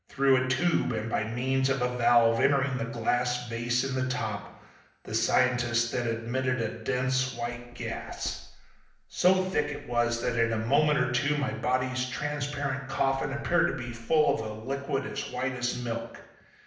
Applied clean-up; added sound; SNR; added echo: none; Knock; 18 dB; reverberation time 0.8 s.